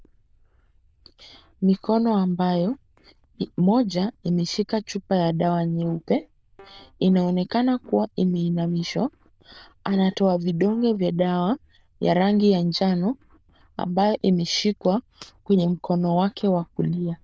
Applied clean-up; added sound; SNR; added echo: neural diffusion model UNIVERSE++.